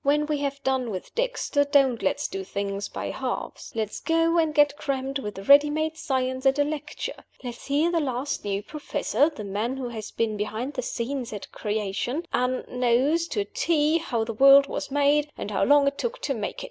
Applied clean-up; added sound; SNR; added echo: none; none; none; none.